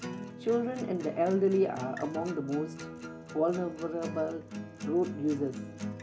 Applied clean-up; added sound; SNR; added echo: none; Acoustic guitar; 9 dB; none.